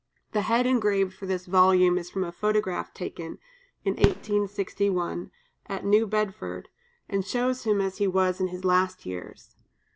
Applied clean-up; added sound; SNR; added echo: none; Fireworks; 7 dB; none.